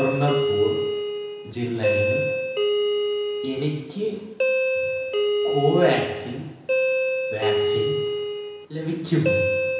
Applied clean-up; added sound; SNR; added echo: none; Doorbell; -3 dB; reverberation time 0.9 s.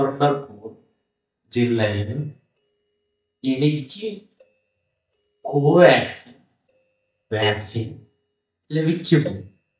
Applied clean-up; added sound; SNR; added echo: neural mask model DeepFilterNet 3.